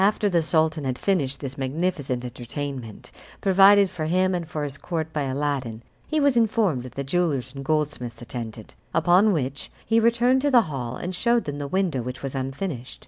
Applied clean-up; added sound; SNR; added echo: none; none; none; none.